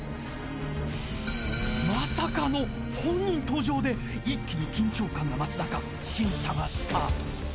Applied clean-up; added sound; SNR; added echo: none; none; none; none.